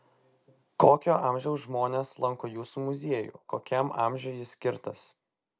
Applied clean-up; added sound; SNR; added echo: none; none; none; none.